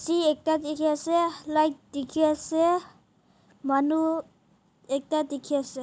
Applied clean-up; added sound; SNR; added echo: none; none; none; none.